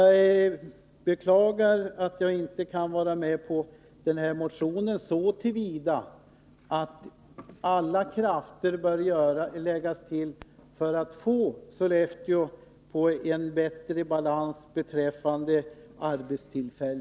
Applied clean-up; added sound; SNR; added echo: none; none; none; none.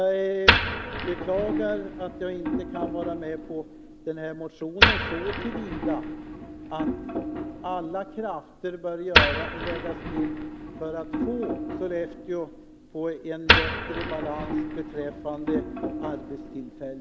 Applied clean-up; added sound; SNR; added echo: none; Wood; -4 dB; none.